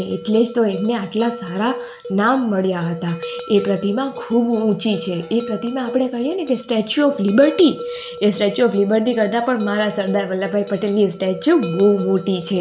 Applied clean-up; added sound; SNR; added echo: none; Bell; 14 dB; none.